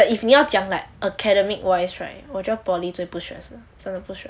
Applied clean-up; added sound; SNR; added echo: none; none; none; none.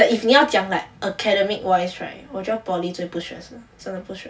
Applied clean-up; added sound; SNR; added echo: none; none; none; reverberation time 0.2 s.